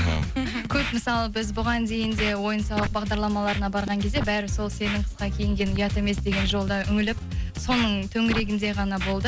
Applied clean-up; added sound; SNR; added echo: none; Scratching (performance technique); 11 dB; none.